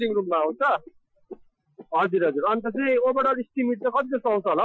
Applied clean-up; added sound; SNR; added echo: classical method Wiener filter.